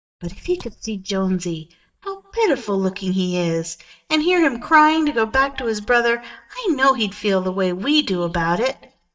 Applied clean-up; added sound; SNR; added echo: neural mask model DeepFilterNet 3.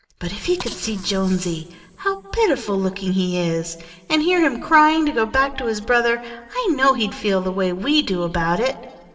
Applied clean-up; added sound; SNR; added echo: none; Bicycle; 18 dB; reverberation time 2.4 s.